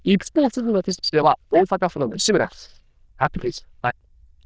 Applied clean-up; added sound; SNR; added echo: neural diffusion model UNIVERSE++.